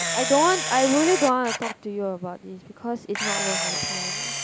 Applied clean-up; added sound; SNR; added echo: none; Camera; 4 dB; none.